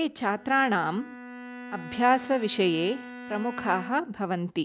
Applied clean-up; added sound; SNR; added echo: none; Bowed string instrument; 14 dB; none.